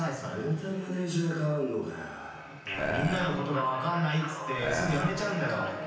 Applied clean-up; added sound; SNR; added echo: none; Burping, eructation; 2 dB; reverberation time 0.9 s.